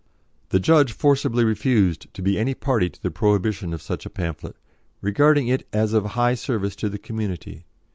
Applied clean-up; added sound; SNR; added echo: none; none; none; none.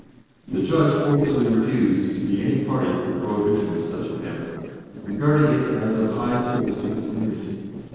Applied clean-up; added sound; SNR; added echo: neural separator model SepFormer DNS4.